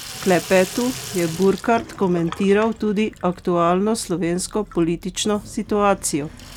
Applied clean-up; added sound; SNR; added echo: none; Sink (filling or washing); 16 dB; none.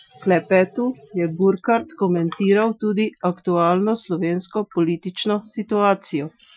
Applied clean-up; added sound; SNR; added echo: classical method Wiener filter.